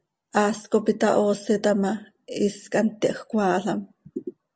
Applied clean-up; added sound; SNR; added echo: none; none; none; none.